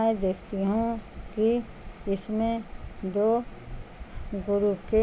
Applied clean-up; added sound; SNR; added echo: none; none; none; none.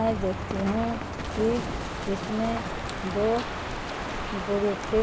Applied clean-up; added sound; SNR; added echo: none; Crow; 4 dB; none.